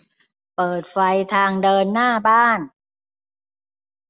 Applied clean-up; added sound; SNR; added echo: none; none; none; none.